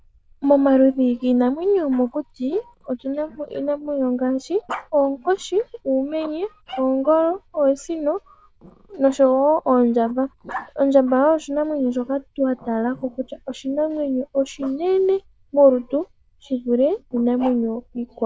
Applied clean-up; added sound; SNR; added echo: neural diffusion model UNIVERSE++.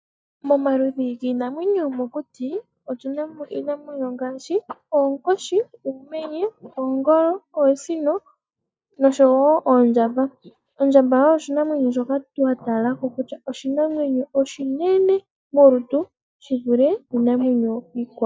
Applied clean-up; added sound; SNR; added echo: neural mask model DeepFilterNet 3.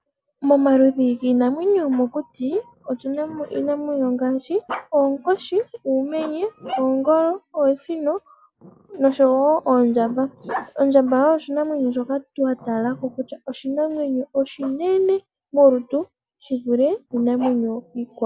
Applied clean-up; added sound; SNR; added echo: none; Growling; 19 dB; none.